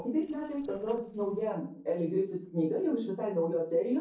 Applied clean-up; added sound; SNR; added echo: neural separator model SepFormer DNS4.